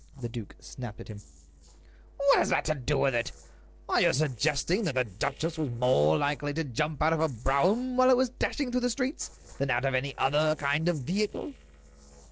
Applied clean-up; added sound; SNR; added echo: neural separator model SepFormer DNS4.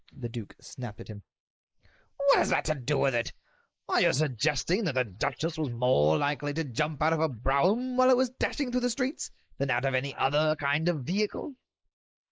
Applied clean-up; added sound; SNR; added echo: neural mask model Resemble Enhance denoiser.